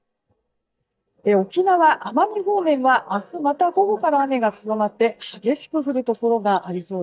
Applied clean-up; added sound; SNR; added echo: neural mask model DeepFilterNet 3.